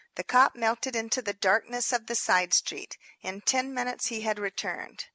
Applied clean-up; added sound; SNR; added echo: none; none; none; none.